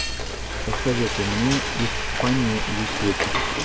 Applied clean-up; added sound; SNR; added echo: none; Frying (food); -1 dB; none.